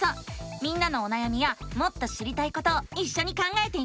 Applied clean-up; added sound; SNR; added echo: none; none; none; none.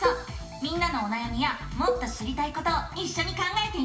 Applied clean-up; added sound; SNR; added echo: none; Cowbell; 7 dB; reverberation time 0.8 s.